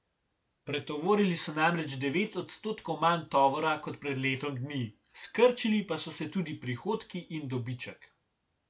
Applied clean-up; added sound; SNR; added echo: none; none; none; none.